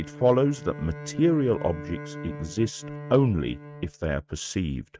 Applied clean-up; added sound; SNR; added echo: neural mask model RNNoise.